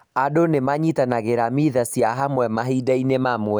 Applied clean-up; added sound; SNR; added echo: none; none; none; none.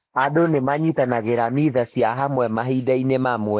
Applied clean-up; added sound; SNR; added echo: neural mask model Resemble Enhance denoiser.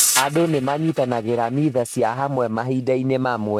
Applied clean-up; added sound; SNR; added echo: neural mask model RNNoise.